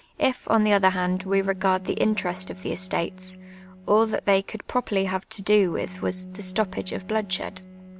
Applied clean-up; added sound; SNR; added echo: none; Bowed string instrument; 17 dB; none.